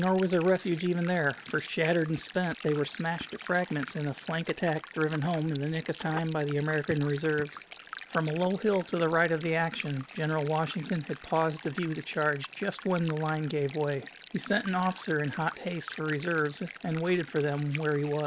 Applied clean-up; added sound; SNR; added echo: none; Telephone + Stream; 16 dB; none.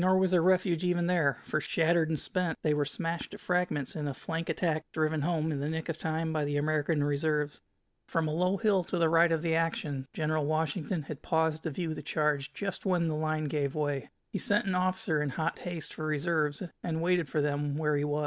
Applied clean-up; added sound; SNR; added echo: none; none; none; none.